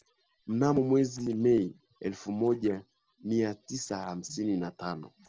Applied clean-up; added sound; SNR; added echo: neural separator model SepFormer DNS4.